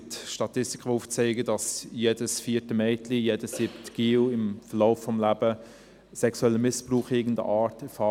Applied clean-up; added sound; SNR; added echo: none; none; none; none.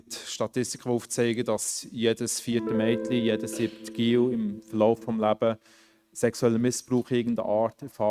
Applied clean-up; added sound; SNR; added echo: neural mask model RNNoise.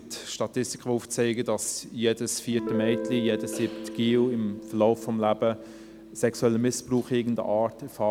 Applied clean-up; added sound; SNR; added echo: none; Guitar; 12 dB; none.